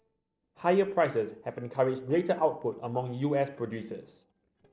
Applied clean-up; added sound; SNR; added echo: neural separator model SepFormer DNS4.